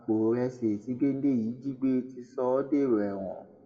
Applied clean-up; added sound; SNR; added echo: none; none; none; reverberation time 1.4 s.